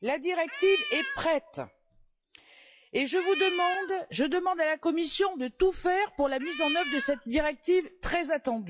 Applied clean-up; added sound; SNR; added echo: classical method log-MMSE.